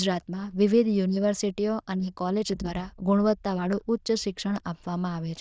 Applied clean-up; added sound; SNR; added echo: neural diffusion model UNIVERSE++.